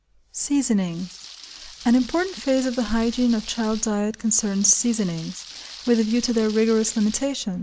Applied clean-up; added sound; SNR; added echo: none; Rain; 18 dB; none.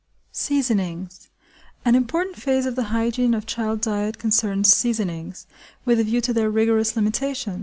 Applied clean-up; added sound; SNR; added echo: none; none; none; none.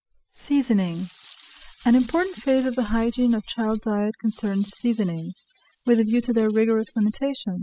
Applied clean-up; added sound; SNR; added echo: classical method spectral subtraction.